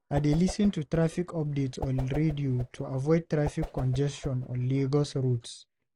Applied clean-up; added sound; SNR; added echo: none; Whoosh, swoosh, swish; 12 dB; none.